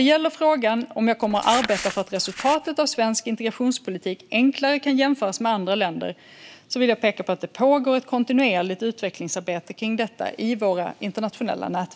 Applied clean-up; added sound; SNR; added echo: none; Crumpling, crinkling; 11 dB; none.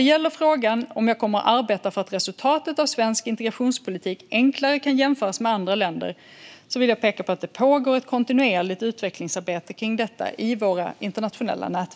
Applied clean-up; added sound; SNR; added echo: none; none; none; none.